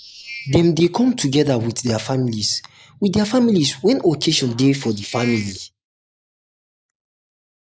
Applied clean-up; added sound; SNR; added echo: neural mask model Resemble Enhance denoiser.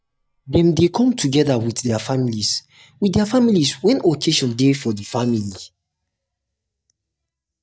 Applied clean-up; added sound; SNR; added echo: neural mask model DeepFilterNet 3.